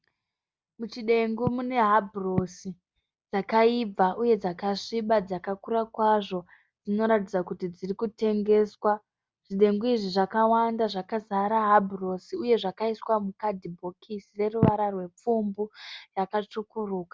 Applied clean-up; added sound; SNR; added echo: none; none; none; none.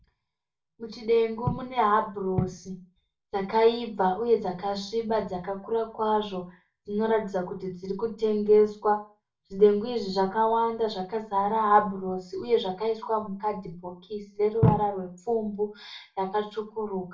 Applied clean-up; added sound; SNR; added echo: none; none; none; reverberation time 0.3 s.